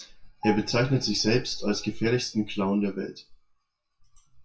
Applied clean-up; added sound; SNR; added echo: classical method WPE with log-MMSE.